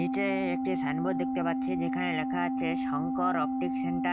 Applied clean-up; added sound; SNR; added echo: none; Organ; -3 dB; none.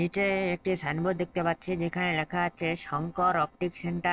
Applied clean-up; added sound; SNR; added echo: neural separator model SepFormer DNS4.